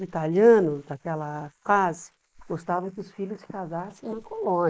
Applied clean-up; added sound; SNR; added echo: neural mask model Resemble Enhance denoiser.